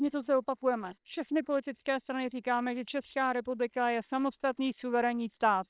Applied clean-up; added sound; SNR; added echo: neural separator model SepFormer WHAM!.